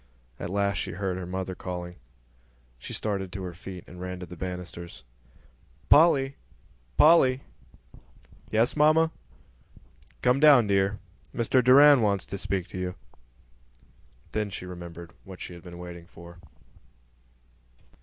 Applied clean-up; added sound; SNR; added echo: none; none; none; none.